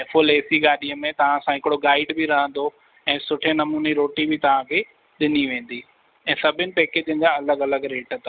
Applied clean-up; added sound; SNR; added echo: none; none; none; none.